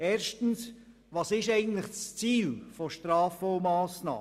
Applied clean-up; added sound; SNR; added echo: none; none; none; none.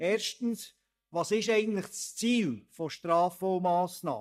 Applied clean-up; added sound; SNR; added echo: neural mask model DeepFilterNet 3.